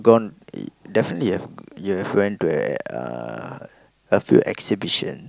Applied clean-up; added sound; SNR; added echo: none; none; none; none.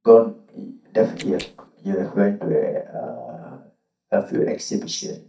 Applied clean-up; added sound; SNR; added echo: neural mask model DeepFilterNet 3.